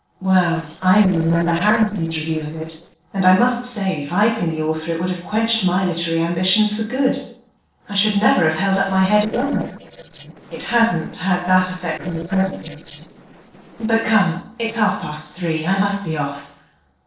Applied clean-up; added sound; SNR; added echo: neural separator model SepFormer DNS4.